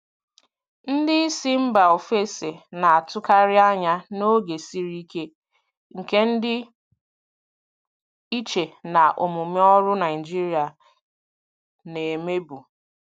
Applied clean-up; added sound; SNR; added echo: none; none; none; none.